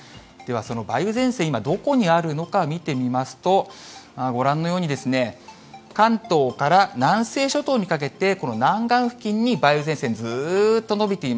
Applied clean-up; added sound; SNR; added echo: none; none; none; none.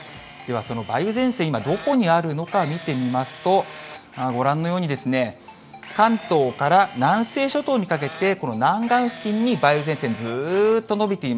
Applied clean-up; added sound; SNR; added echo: none; Camera; 17 dB; none.